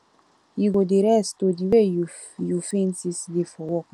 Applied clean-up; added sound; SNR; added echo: none; none; none; none.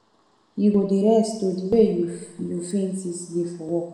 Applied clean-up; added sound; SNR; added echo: none; none; none; reverberation time 1.0 s.